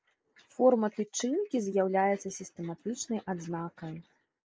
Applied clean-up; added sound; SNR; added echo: neural mask model Resemble Enhance denoiser.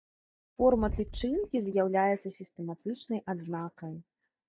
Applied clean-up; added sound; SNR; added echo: neural mask model DeepFilterNet 3.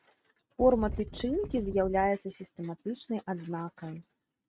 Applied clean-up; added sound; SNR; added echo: neural mask model RNNoise.